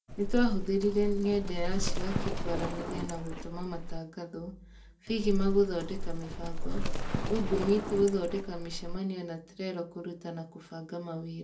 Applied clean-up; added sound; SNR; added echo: none; Livestock, farm animals, working animals; -1 dB; reverberation time 0.2 s.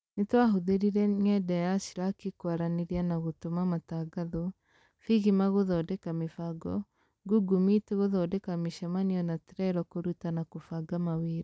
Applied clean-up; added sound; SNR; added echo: none; none; none; none.